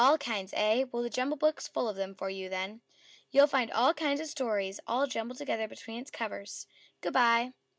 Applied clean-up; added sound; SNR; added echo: none; none; none; none.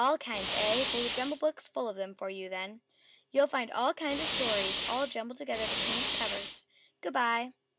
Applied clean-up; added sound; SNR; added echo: none; Fire; -4 dB; none.